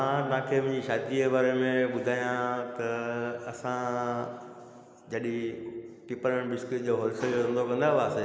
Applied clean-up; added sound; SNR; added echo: none; none; none; none.